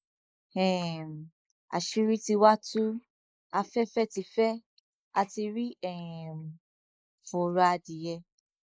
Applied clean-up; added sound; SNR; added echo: neural mask model Resemble Enhance denoiser.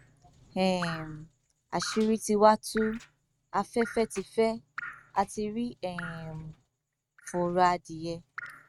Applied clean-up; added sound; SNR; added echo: neural mask model RNNoise.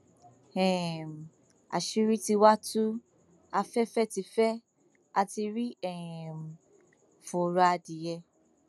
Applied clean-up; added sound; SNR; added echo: none; none; none; none.